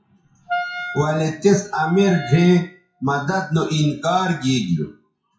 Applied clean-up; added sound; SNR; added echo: classical method WPE with log-MMSE.